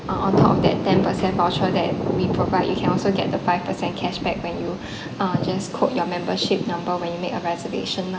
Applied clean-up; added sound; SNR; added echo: none; Thunder; 2 dB; reverberation time 0.9 s.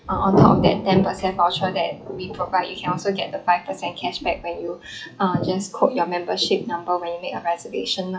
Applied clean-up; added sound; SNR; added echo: classical method WPE with log-MMSE.